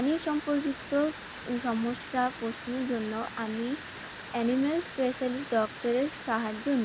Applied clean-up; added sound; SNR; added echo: none; Water; 12 dB; none.